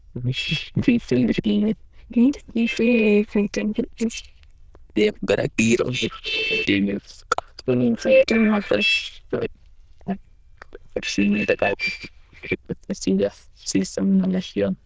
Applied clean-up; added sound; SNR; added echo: neural diffusion model UNIVERSE++.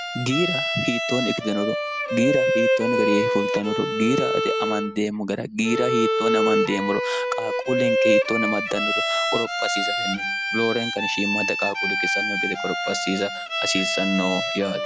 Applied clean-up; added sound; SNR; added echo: none; Bowed string instrument; -2 dB; none.